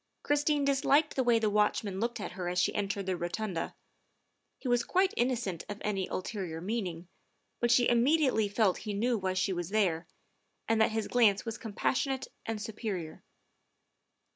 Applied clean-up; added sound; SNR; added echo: none; none; none; none.